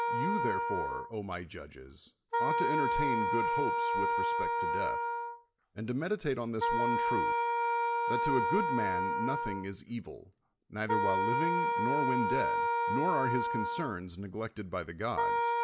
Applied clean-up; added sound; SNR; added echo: none; Wind instrument, woodwind instrument; -4 dB; none.